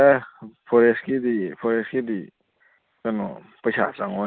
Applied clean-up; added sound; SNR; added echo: none; none; none; none.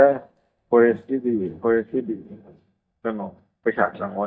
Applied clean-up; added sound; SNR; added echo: neural mask model DeepFilterNet 3.